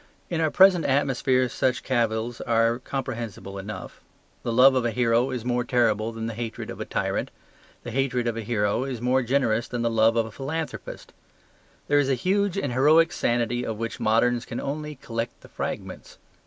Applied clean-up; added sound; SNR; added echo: none; none; none; none.